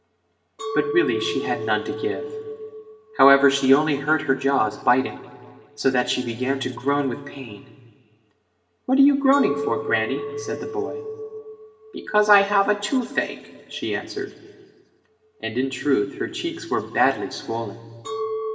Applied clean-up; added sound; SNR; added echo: none; Chink, clink; 11 dB; reverberation time 1.7 s.